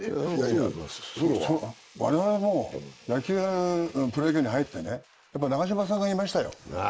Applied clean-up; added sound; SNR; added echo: neural mask model Resemble Enhance denoiser.